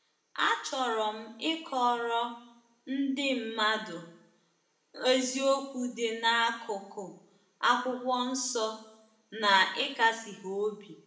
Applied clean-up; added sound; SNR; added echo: none; none; none; reverberation time 0.6 s.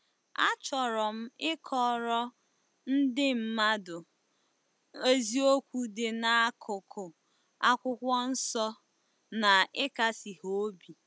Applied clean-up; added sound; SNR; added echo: none; none; none; none.